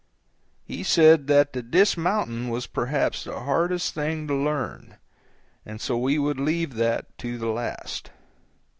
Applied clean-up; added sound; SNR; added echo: none; none; none; none.